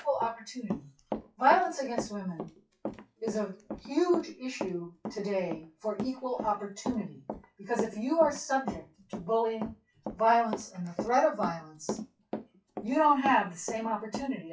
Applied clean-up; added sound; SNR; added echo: classical method WPE with log-MMSE.